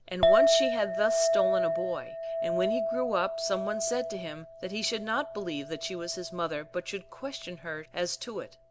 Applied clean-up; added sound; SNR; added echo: none; Chink, clink; -2 dB; none.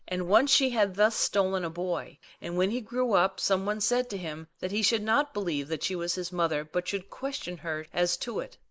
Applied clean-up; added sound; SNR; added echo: neural mask model Resemble Enhance denoiser.